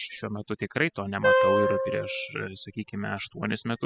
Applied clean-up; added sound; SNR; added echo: classical method spectral subtraction.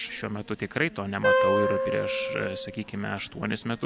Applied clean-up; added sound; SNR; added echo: none; Wind instrument, woodwind instrument; -4 dB; none.